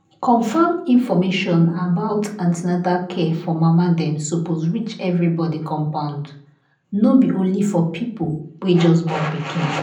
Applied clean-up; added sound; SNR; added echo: none; none; none; reverberation time 0.6 s.